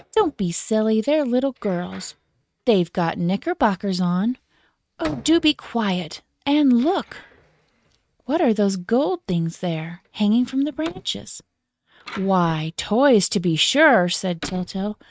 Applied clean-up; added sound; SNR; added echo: neural mask model RNNoise.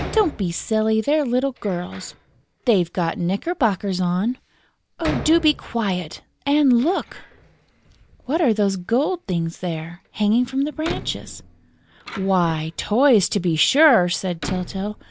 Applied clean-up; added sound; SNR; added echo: none; Door; 16 dB; none.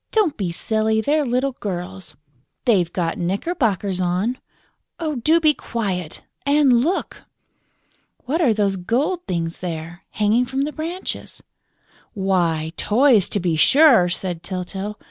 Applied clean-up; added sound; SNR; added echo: none; none; none; none.